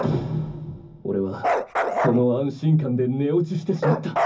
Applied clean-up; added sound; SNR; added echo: none; Bark; 5 dB; reverberation time 0.4 s.